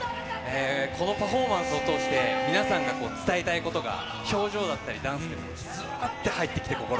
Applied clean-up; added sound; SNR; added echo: none; Bowed string instrument; 6 dB; none.